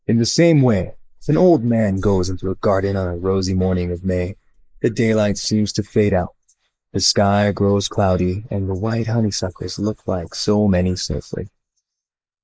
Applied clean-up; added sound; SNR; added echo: neural mask model Resemble Enhance denoiser.